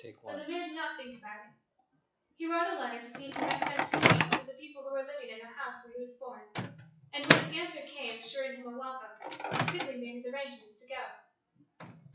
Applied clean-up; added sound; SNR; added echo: classical method WPE with log-MMSE.